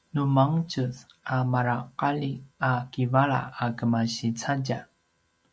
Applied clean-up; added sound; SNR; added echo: none; none; none; none.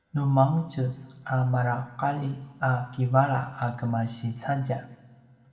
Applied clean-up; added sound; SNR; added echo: none; none; none; reverberation time 1.2 s.